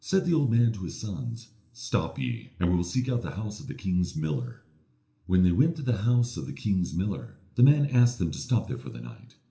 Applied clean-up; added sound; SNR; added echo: none; none; none; reverberation time 0.5 s.